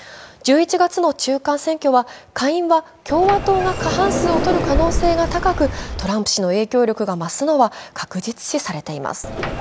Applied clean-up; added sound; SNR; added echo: none; Sliding door; 7 dB; none.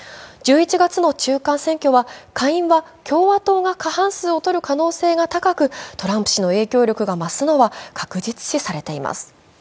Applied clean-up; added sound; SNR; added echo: none; none; none; none.